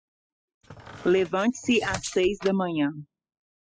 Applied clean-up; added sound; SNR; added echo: classical method spectral subtraction.